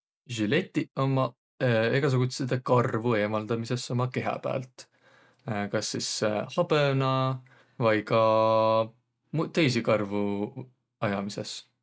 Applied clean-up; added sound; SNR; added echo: none; none; none; none.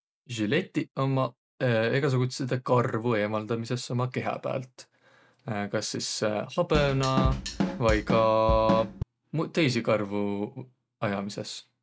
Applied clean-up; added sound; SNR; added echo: none; Drum kit; 2 dB; none.